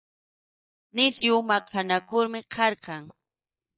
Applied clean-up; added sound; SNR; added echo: neural mask model DeepFilterNet 3.